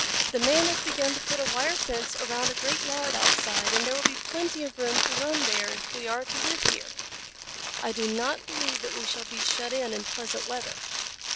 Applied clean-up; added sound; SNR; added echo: none; Crumpling, crinkling; -3 dB; none.